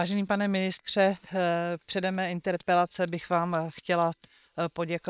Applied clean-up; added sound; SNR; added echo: neural separator model SepFormer WHAM!.